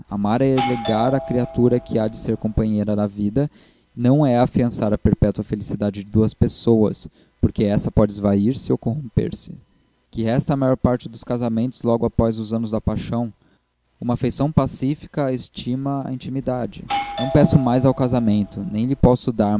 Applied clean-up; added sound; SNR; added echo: none; Doorbell; 10 dB; none.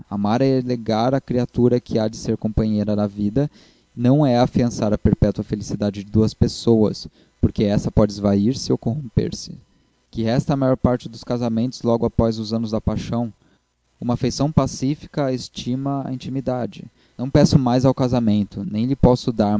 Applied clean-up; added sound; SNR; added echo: none; none; none; none.